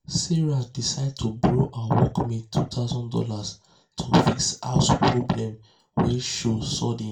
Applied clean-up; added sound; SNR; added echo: none; none; none; reverberation time 0.2 s.